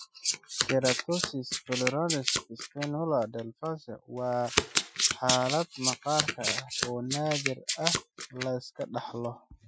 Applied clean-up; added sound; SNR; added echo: classical method Wiener filter.